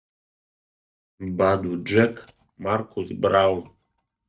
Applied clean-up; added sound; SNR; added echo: neural mask model DeepFilterNet 3.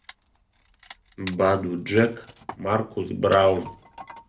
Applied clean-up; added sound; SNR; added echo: none; Wood; 17 dB; reverberation time 0.3 s.